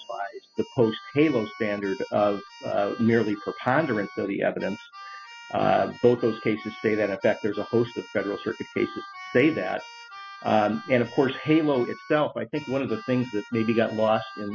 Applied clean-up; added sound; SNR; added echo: classical method spectral subtraction.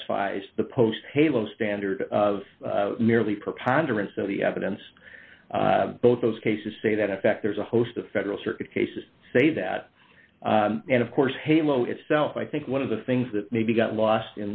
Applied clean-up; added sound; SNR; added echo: none; none; none; none.